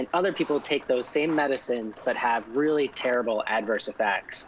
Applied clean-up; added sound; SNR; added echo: none; Rain + Writing; 19 dB; none.